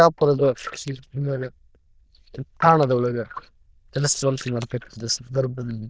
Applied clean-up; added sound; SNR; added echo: neural diffusion model UNIVERSE++.